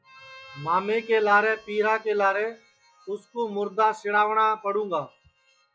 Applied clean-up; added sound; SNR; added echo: classical method log-MMSE.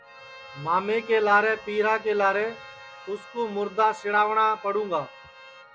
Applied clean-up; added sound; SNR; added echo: none; Bowed string instrument + Piano; 19 dB; none.